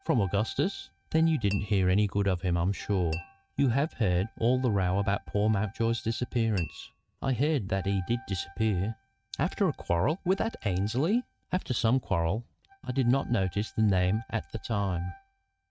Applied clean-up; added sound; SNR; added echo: neural mask model RNNoise.